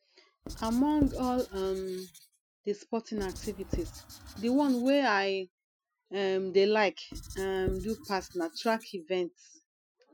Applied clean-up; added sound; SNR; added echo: classical method Wiener filter.